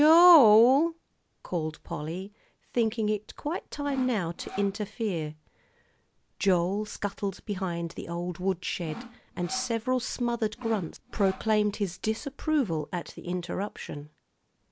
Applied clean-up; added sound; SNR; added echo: none; Sawing; 15 dB; none.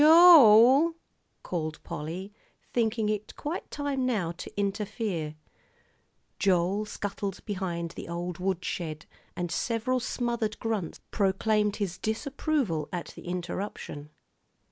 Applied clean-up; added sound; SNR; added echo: none; none; none; none.